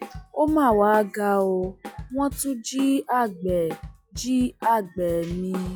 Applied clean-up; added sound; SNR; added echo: classical method log-MMSE.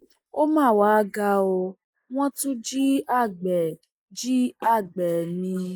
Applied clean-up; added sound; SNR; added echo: neural mask model Resemble Enhance denoiser.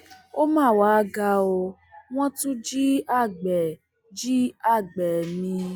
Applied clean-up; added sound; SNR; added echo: none; none; none; none.